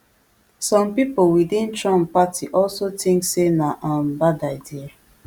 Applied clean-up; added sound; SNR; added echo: none; none; none; none.